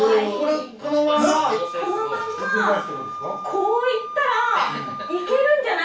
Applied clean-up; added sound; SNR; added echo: none; Wind instrument, woodwind instrument; 11 dB; reverberation time 0.3 s.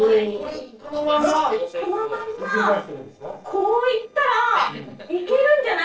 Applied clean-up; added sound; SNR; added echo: neural separator model SepFormer DNS4.